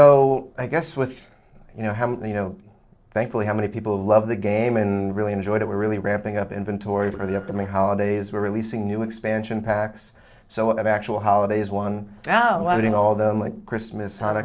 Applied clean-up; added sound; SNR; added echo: neural separator model SepFormer DNS4.